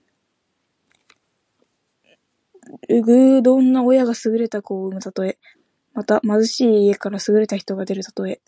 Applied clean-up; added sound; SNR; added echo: none; none; none; none.